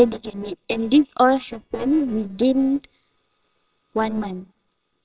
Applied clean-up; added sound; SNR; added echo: neural separator model SepFormer WHAMR!.